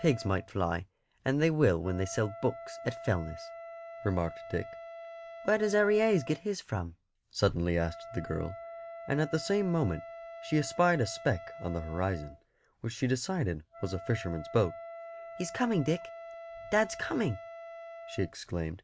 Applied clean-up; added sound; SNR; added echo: none; Wind instrument, woodwind instrument; 14 dB; none.